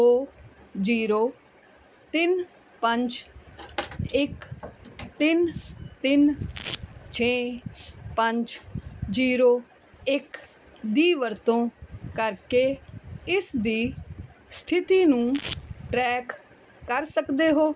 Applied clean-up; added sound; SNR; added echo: none; Domestic sounds, home sounds; 9 dB; none.